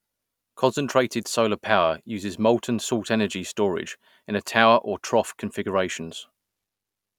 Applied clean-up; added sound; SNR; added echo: none; none; none; none.